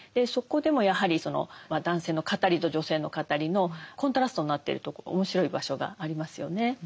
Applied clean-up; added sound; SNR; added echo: none; none; none; none.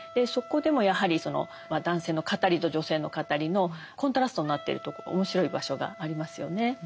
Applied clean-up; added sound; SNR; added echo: none; Wind instrument, woodwind instrument; 19 dB; none.